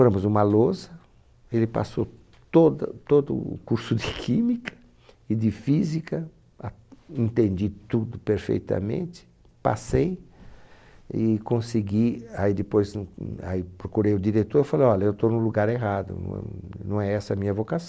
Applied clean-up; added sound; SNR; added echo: none; none; none; none.